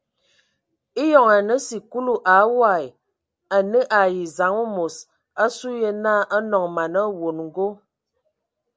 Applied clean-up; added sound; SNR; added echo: none; none; none; none.